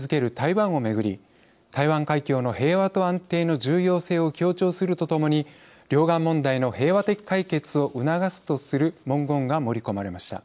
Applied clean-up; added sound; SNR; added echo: none; none; none; none.